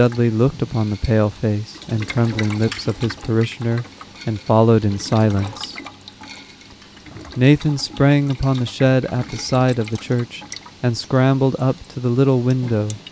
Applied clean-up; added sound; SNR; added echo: none; Boiling; 18 dB; none.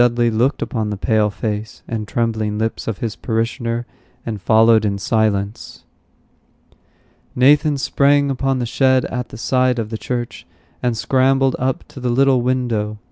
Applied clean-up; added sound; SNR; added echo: none; none; none; none.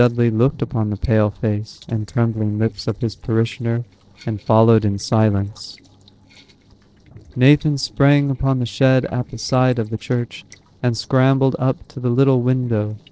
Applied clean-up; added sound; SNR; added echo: neural separator model SepFormer DNS4.